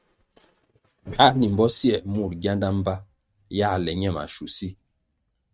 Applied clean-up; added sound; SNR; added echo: neural mask model RNNoise.